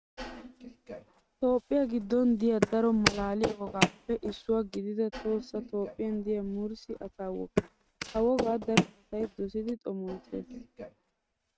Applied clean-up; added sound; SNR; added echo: neural mask model RNNoise.